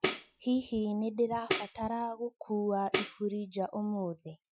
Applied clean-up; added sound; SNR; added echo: classical method Wiener filter.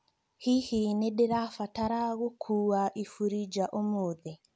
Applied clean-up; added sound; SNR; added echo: none; none; none; none.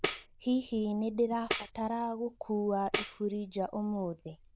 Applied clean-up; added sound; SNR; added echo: neural diffusion model UNIVERSE++.